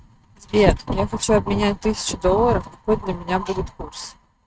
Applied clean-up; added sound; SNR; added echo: neural mask model RNNoise.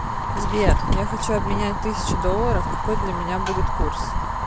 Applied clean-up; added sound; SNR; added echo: none; Fire; 5 dB; none.